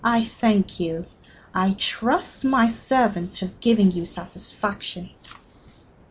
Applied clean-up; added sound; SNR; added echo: none; none; none; none.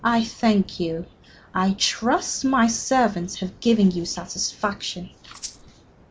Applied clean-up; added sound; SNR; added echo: none; Rattle (instrument); 15 dB; none.